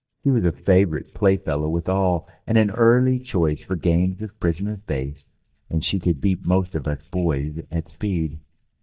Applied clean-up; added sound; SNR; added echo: neural mask model DeepFilterNet 3.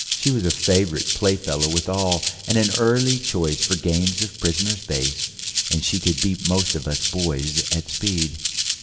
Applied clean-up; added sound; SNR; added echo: none; Rattle (instrument); 2 dB; reverberation time 2.4 s.